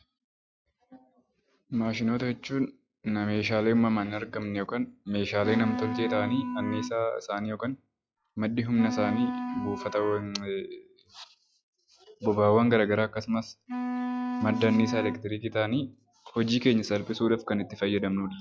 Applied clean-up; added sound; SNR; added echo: classical method log-MMSE.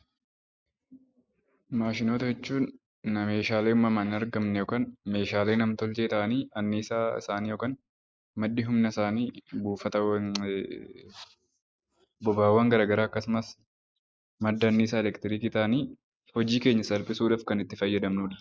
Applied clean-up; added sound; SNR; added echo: neural mask model Resemble Enhance denoiser.